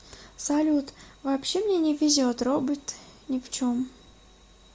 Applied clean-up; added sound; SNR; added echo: none; none; none; none.